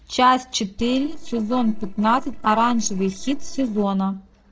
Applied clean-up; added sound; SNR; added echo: neural separator model SepFormer DNS4.